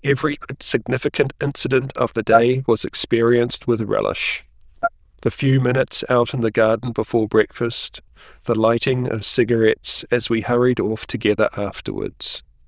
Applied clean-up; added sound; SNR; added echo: neural diffusion model UNIVERSE++.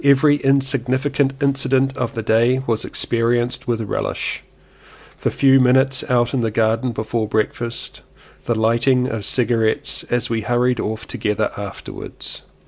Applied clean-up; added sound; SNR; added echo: none; none; none; none.